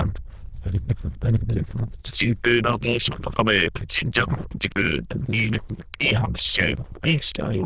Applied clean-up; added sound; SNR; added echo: neural diffusion model UNIVERSE++.